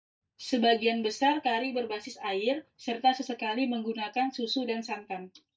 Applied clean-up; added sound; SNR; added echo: neural mask model DeepFilterNet 3.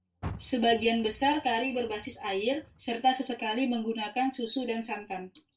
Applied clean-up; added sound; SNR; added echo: none; Car; 18 dB; reverberation time 0.1 s.